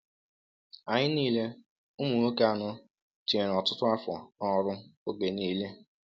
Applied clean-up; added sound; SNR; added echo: none; none; none; none.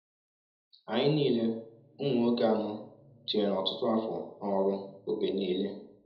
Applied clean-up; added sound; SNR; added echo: none; none; none; reverberation time 0.8 s.